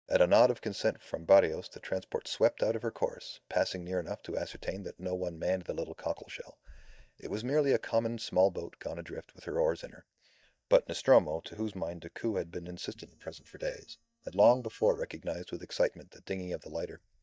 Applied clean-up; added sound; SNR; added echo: neural mask model DeepFilterNet 3.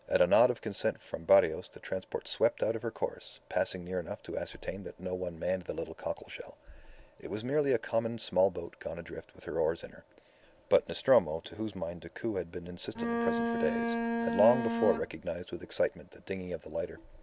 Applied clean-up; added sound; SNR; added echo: none; Bowed string instrument; 1 dB; none.